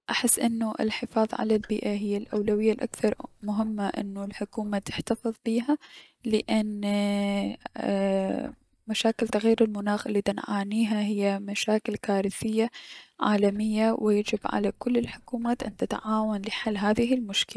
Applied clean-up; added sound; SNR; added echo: neural mask model DeepFilterNet 3.